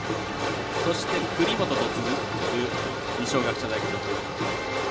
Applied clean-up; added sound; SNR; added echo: none; none; none; reverberation time 0.6 s.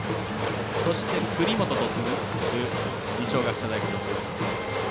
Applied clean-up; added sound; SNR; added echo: none; none; none; none.